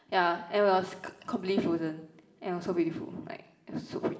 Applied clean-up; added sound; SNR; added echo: none; none; none; reverberation time 1.0 s.